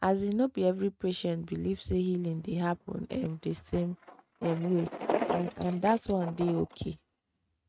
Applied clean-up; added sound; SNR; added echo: neural mask model RNNoise.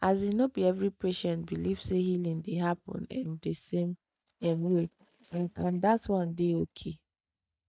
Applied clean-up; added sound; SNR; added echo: neural mask model DeepFilterNet 3.